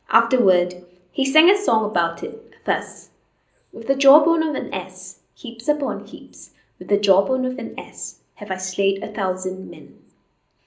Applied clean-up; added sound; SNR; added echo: none; none; none; reverberation time 0.5 s.